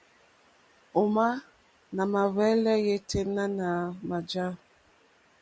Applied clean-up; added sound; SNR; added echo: none; none; none; none.